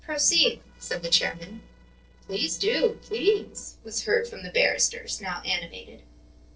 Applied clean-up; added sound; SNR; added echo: neural separator model SepFormer DNS4.